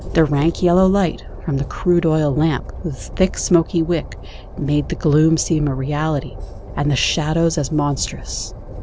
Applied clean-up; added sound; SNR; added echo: none; Train; 11 dB; none.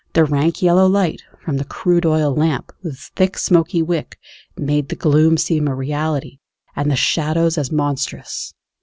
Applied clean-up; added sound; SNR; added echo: none; none; none; none.